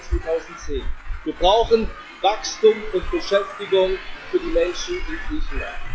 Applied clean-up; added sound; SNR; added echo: classical method log-MMSE.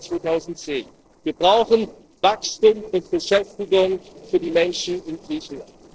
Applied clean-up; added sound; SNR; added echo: neural separator model SepFormer DNS4.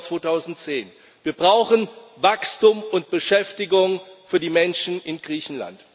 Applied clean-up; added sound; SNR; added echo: none; none; none; none.